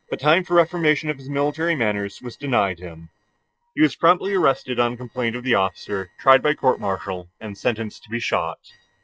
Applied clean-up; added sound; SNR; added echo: neural separator model SepFormer DNS4.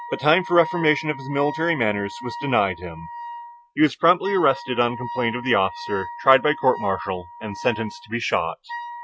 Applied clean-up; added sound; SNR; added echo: none; Wind instrument, woodwind instrument; 13 dB; none.